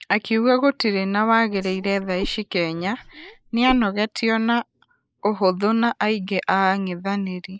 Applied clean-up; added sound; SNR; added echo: neural mask model Resemble Enhance denoiser.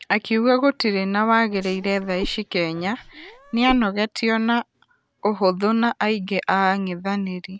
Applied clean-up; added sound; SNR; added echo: none; Meow; 14 dB; none.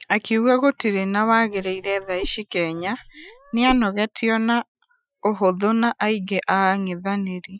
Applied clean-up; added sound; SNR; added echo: classical method Wiener filter.